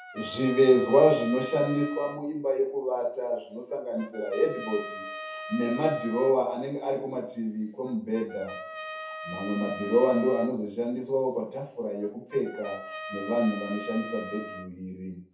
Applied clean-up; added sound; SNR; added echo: none; Trumpet; 13 dB; reverberation time 0.5 s.